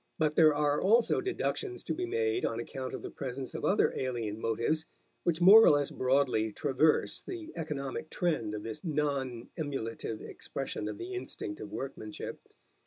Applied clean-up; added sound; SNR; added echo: none; none; none; none.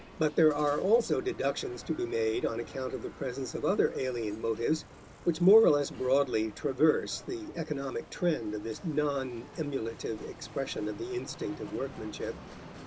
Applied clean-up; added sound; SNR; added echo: none; Bicycle; 18 dB; none.